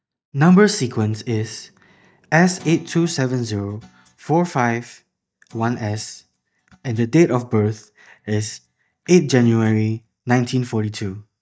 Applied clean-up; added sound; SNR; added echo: neural mask model DeepFilterNet 3.